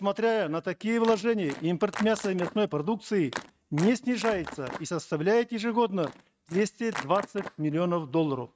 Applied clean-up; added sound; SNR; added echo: neural mask model RNNoise.